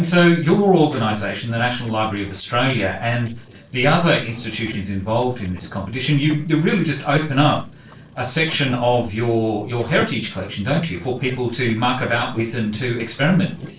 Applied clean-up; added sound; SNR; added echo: neural separator model SepFormer DNS4.